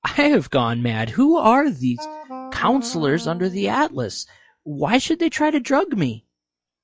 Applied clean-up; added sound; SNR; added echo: classical method log-MMSE.